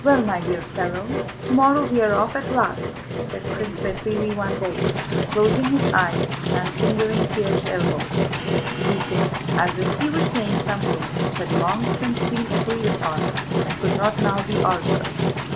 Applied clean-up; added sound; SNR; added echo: none; Engine; 0 dB; none.